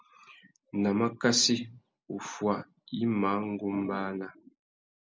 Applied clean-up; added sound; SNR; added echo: none; none; none; none.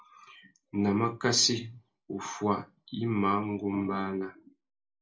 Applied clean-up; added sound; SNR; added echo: none; none; none; reverberation time 0.2 s.